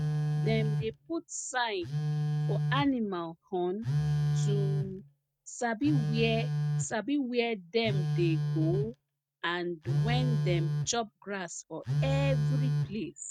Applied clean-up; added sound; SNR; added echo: neural mask model RNNoise.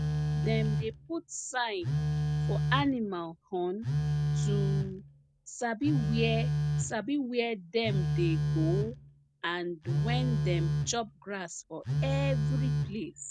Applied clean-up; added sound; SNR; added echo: none; Telephone; -3 dB; none.